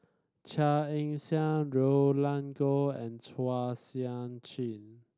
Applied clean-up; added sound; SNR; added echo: none; none; none; none.